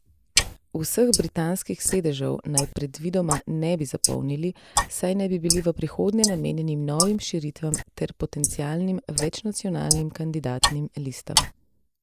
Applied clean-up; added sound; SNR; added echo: neural mask model Resemble Enhance denoiser.